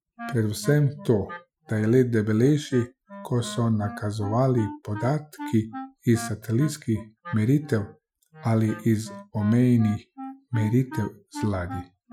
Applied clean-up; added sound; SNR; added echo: classical method Wiener filter.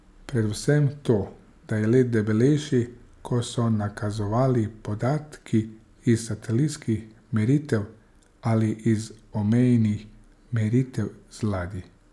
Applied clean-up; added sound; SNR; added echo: none; none; none; none.